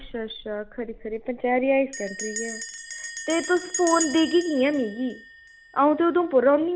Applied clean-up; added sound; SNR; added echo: none; Bell; 12 dB; none.